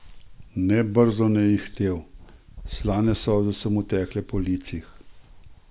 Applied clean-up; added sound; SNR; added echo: none; none; none; none.